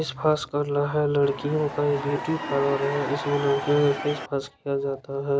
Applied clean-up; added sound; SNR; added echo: none; Crowd / Cheering; 8 dB; none.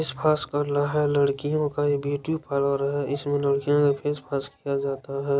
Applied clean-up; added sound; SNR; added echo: none; none; none; none.